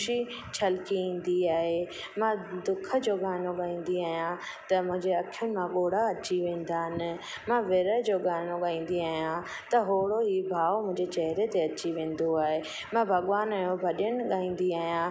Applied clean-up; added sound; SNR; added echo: none; none; none; none.